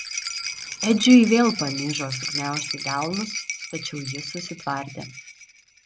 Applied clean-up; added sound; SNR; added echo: none; Rattle; 9 dB; none.